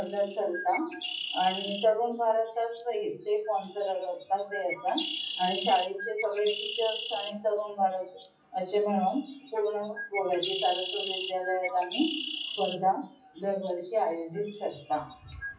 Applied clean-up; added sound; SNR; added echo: classical method WPE with log-MMSE.